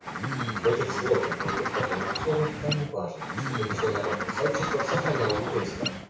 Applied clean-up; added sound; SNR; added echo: none; Bird; 2 dB; reverberation time 0.6 s.